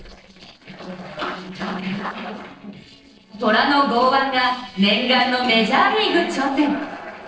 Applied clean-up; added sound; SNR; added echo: neural separator model SepFormer DNS4.